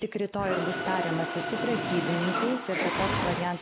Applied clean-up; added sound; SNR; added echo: none; Mechanisms; 0 dB; none.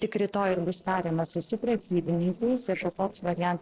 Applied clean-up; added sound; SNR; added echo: neural separator model SepFormer DNS4.